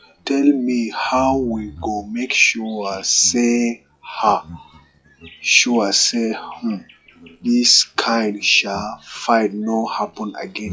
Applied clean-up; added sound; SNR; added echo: classical method log-MMSE.